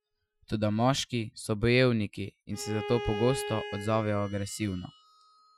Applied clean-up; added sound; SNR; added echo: classical method Wiener filter.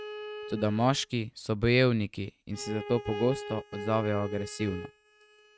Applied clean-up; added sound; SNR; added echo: neural mask model RNNoise.